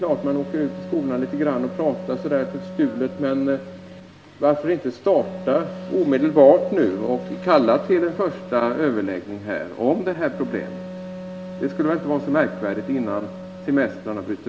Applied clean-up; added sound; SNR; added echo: none; Wind instrument, woodwind instrument; 13 dB; reverberation time 0.2 s.